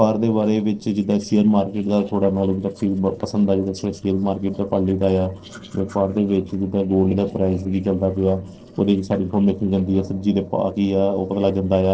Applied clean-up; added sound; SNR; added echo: neural separator model SepFormer DNS4.